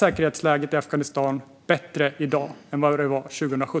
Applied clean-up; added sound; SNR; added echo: none; none; none; none.